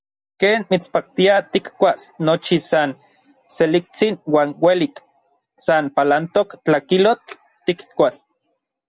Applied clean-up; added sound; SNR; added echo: none; none; none; none.